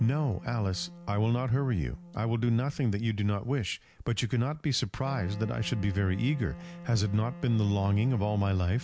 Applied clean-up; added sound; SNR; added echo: none; Wind instrument, woodwind instrument; 17 dB; none.